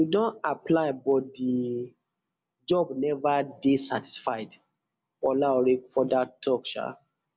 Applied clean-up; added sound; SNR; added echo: none; none; none; none.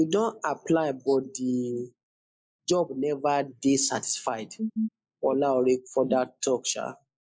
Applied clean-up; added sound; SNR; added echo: neural mask model Resemble Enhance denoiser.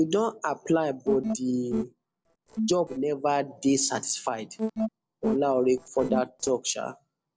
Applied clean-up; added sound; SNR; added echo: neural separator model SepFormer DNS4.